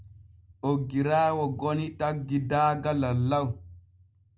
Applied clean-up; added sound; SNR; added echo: none; none; none; none.